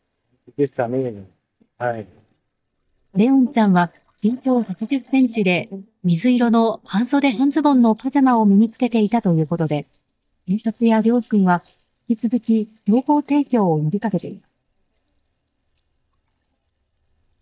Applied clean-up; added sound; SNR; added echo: neural mask model DeepFilterNet 3.